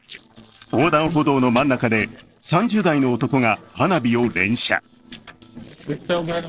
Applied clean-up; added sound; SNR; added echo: neural separator model SepFormer DNS4.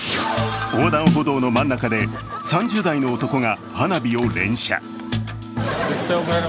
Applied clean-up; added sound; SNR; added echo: none; Snare drum; 4 dB; none.